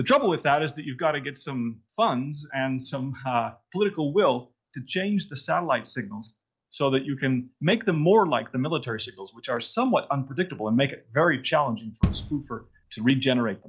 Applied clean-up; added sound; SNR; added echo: neural separator model SepFormer DNS4.